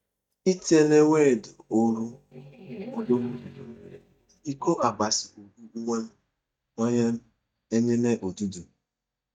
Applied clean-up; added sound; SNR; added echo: neural mask model DeepFilterNet 3.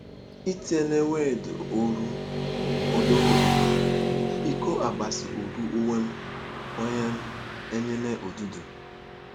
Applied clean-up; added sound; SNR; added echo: none; Motorcycle / Traffic noise, roadway noise; -1 dB; none.